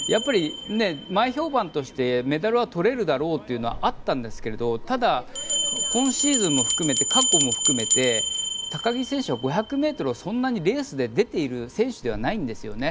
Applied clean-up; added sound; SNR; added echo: none; Bell; 3 dB; none.